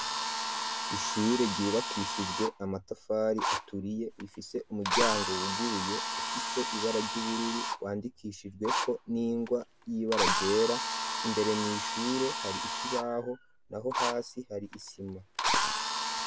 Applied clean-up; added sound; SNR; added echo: none; Drill; 0 dB; none.